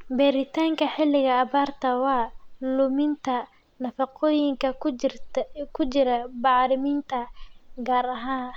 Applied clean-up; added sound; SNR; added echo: none; Ocean; 17 dB; none.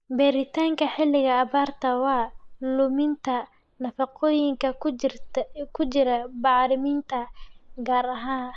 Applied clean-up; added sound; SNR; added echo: neural mask model DeepFilterNet 3.